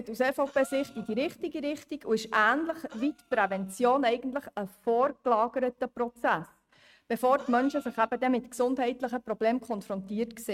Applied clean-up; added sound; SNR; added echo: neural mask model RNNoise.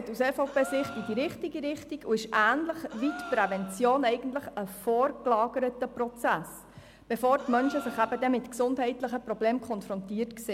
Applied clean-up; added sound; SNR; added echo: none; Gasp; 16 dB; none.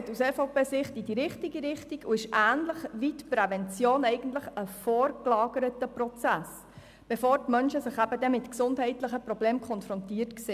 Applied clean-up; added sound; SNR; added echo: none; none; none; none.